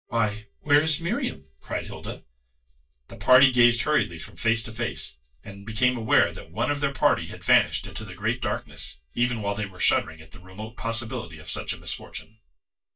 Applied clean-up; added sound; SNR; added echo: neural mask model DeepFilterNet 3.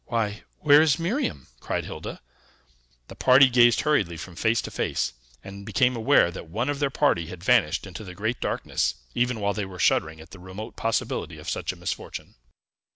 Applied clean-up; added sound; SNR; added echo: none; none; none; none.